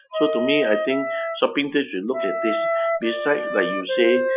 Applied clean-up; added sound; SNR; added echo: classical method Wiener filter.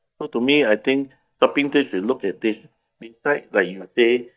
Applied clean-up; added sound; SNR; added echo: neural mask model DeepFilterNet 3.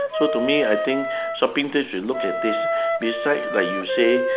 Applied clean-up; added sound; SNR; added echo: none; Wind instrument, woodwind instrument; 2 dB; none.